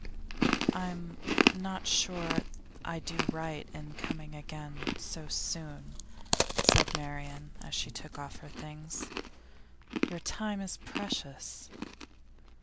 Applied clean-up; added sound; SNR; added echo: none; Chewing, mastication; -4 dB; none.